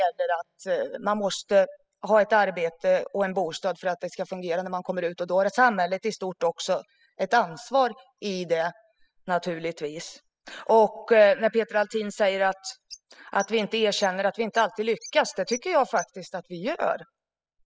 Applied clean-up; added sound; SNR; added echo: classical method spectral subtraction.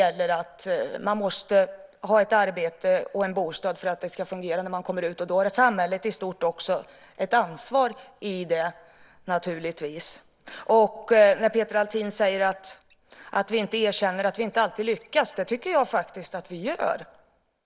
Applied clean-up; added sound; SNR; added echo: neural mask model Resemble Enhance denoiser.